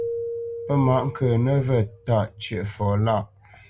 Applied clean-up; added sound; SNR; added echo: none; Keyboard (musical); 12 dB; none.